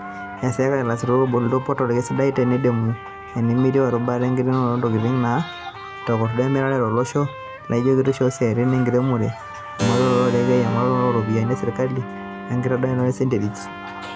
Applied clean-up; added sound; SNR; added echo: none; Trumpet + Keyboard (musical); 11 dB; none.